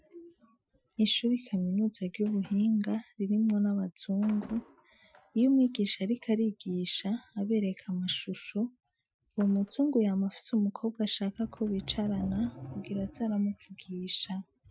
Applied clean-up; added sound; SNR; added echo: classical method Wiener filter.